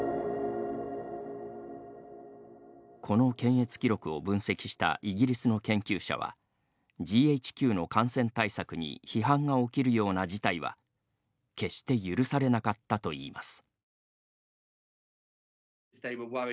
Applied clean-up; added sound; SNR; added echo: none; none; none; none.